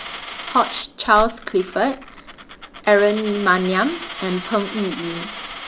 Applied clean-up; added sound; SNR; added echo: none; Coin (dropping); 12 dB; none.